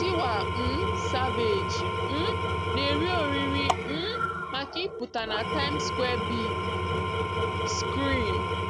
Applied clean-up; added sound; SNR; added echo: none; Engine / Tools; -3 dB; none.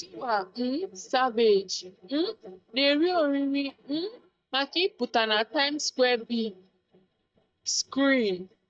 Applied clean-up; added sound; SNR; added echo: neural mask model DeepFilterNet 3.